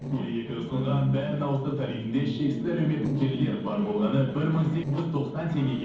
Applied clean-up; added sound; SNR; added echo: neural separator model SepFormer DNS4.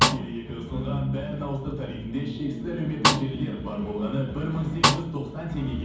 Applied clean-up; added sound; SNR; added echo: none; Snare drum; -3 dB; reverberation time 1.2 s.